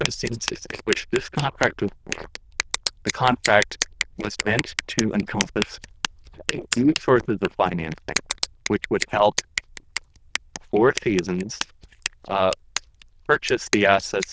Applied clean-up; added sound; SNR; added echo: neural diffusion model UNIVERSE++.